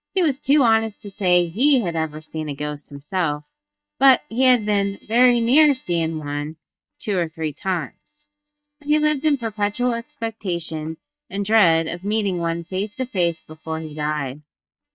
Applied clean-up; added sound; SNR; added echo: neural mask model DeepFilterNet 3.